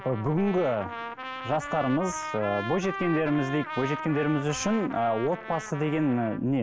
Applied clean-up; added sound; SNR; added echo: none; Trumpet; 10 dB; none.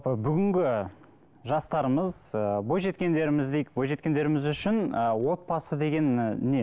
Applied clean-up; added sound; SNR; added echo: none; none; none; none.